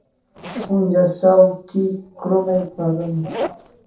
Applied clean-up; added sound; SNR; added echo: neural separator model SepFormer DNS4.